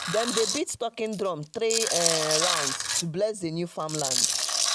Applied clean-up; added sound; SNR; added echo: none; Tools; -1 dB; none.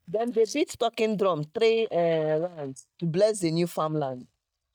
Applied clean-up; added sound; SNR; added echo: neural mask model DeepFilterNet 3.